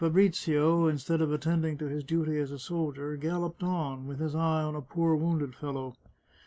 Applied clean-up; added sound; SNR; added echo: neural mask model Resemble Enhance denoiser.